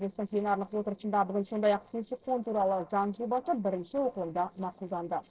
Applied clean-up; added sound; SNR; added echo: neural separator model SepFormer DNS4.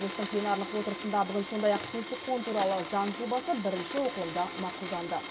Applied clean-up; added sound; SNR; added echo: none; Domestic sounds, home sounds; 8 dB; reverberation time 0.9 s.